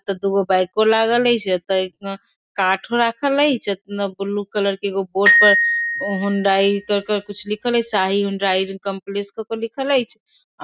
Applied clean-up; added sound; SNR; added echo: none; Glockenspiel; 1 dB; none.